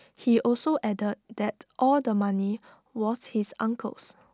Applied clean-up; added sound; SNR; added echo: none; none; none; none.